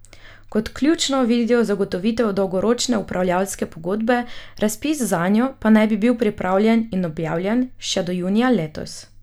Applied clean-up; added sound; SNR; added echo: none; none; none; none.